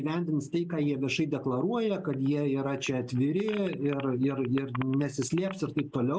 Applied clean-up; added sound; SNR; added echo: none; none; none; none.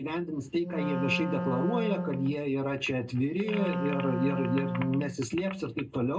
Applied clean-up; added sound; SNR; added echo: none; Wind instrument, woodwind instrument; 3 dB; reverberation time 0.2 s.